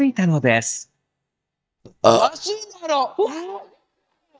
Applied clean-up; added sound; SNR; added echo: neural mask model DeepFilterNet 3.